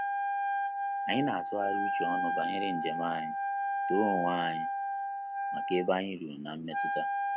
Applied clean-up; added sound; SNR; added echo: none; Wind instrument, woodwind instrument; -2 dB; none.